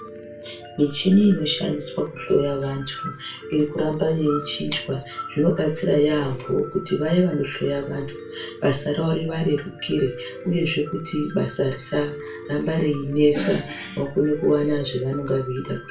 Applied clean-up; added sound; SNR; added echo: none; Piano; 15 dB; reverberation time 0.3 s.